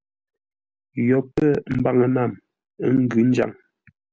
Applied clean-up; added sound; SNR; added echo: none; none; none; none.